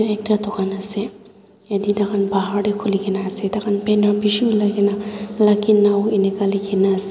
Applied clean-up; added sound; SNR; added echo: none; none; none; none.